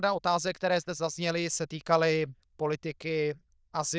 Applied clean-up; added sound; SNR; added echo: neural diffusion model UNIVERSE++.